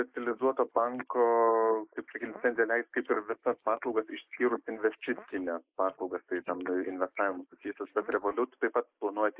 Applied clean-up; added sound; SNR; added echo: neural mask model Resemble Enhance denoiser.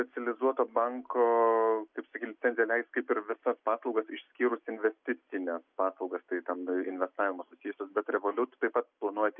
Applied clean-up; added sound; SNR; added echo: none; none; none; none.